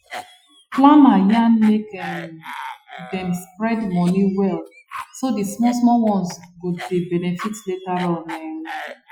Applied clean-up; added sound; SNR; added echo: classical method Wiener filter.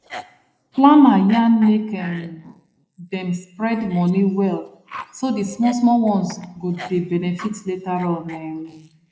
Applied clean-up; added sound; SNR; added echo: neural mask model Resemble Enhance denoiser.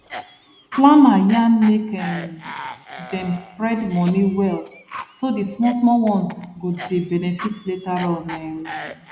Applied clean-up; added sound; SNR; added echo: none; Cough; 16 dB; none.